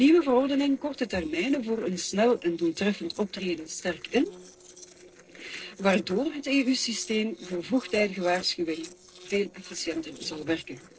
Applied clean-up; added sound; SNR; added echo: neural separator model SepFormer DNS4.